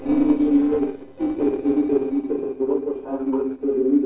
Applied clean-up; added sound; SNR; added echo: neural separator model SepFormer DNS4.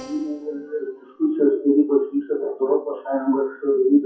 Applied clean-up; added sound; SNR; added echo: classical method WPE with log-MMSE.